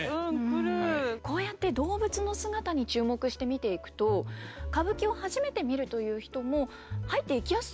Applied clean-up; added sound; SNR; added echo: none; none; none; none.